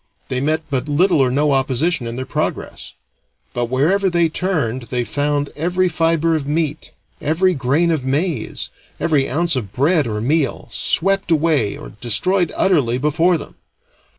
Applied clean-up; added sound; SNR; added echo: none; none; none; none.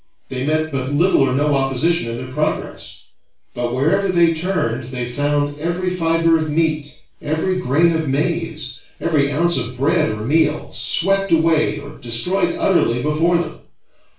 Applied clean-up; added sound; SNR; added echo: none; none; none; reverberation time 0.4 s.